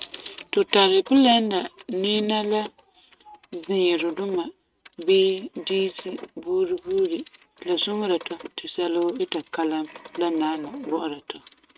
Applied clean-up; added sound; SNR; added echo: neural mask model RNNoise.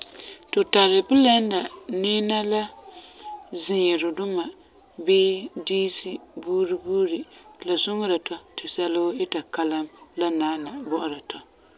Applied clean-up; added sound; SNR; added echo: none; none; none; none.